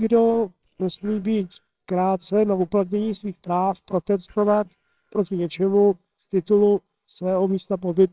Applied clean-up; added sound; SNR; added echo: neural separator model SepFormer WHAMR!.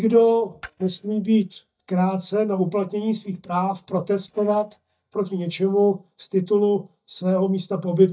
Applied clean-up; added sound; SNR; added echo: neural mask model DeepFilterNet 3.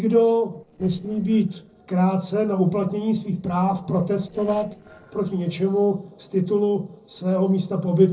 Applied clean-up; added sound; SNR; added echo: neural separator model SepFormer DNS4.